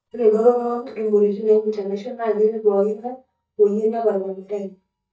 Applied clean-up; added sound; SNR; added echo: neural mask model DeepFilterNet 3.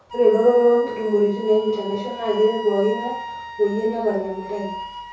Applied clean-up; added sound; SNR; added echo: none; Wind instrument, woodwind instrument; 14 dB; reverberation time 0.6 s.